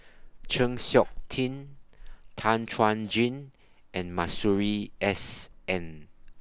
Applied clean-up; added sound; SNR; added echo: none; Meow / Purr; 12 dB; none.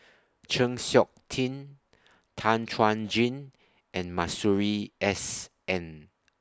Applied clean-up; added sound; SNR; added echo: none; none; none; none.